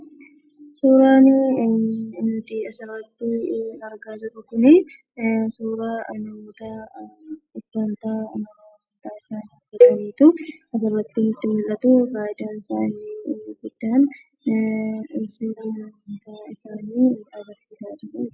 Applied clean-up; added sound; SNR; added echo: classical method log-MMSE.